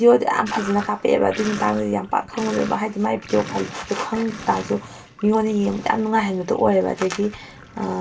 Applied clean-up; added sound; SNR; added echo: none; Sink (filling or washing); 16 dB; reverberation time 0.2 s.